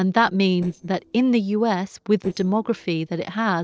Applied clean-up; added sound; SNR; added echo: neural separator model SepFormer DNS4.